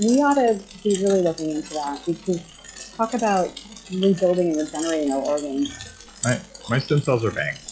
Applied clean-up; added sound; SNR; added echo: classical method log-MMSE.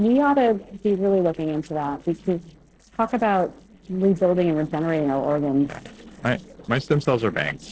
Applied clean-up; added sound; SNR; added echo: neural separator model SepFormer DNS4.